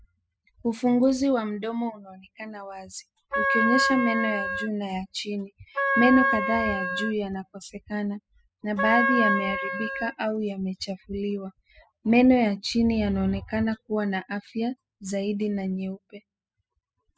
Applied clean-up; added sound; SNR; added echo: classical method spectral subtraction.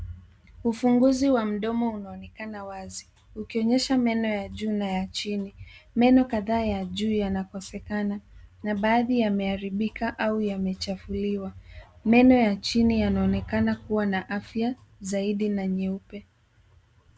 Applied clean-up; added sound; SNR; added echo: none; none; none; none.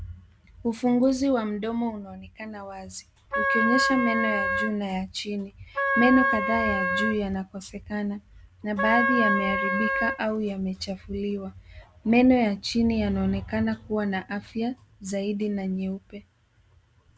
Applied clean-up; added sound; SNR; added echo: none; Wind instrument, woodwind instrument; -1 dB; none.